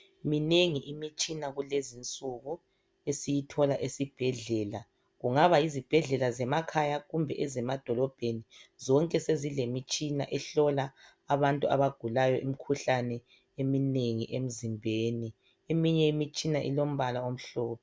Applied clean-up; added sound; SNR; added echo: none; none; none; none.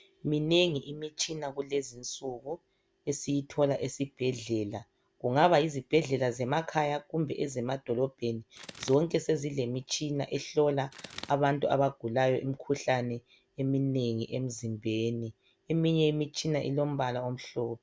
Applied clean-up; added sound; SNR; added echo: none; Bird; 15 dB; none.